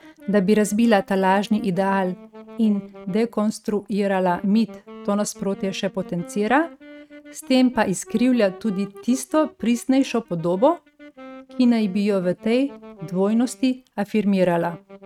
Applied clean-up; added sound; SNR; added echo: neural mask model RNNoise.